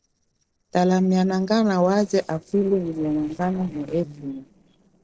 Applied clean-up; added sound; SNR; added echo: neural separator model SepFormer DNS4.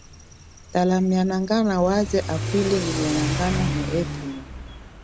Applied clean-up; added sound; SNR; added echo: none; Accelerating, revving, vroom / Car; 6 dB; none.